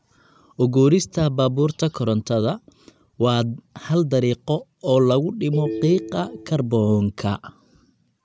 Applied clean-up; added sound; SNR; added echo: none; Telephone; 11 dB; none.